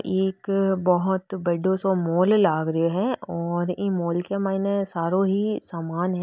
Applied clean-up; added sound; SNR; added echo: none; none; none; none.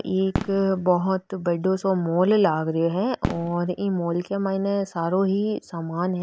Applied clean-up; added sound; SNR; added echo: none; Fireworks; 13 dB; none.